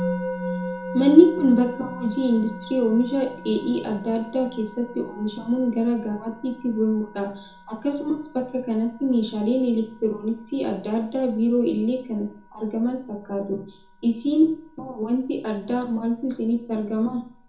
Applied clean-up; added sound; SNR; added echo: none; Musical instrument; 14 dB; reverberation time 0.6 s.